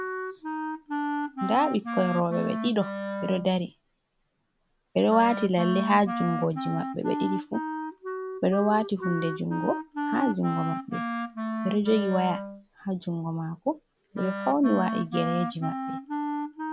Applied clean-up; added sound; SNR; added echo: none; Wind instrument, woodwind instrument; 5 dB; none.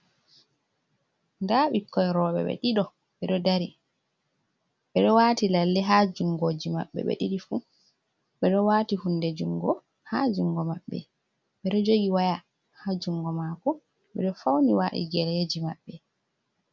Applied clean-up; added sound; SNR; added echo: none; none; none; none.